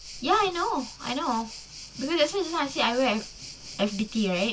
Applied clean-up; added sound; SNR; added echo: none; Waves, surf; 15 dB; reverberation time 0.1 s.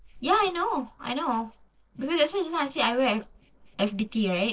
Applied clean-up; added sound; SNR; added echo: neural separator model SepFormer DNS4.